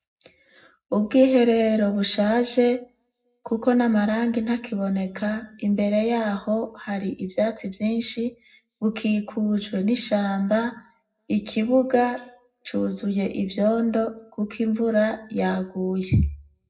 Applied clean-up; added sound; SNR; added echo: none; none; none; reverberation time 0.3 s.